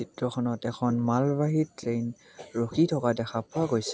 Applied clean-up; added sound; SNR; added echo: none; none; none; none.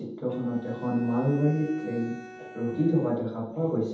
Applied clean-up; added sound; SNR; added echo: none; Bowed string instrument; 18 dB; reverberation time 0.8 s.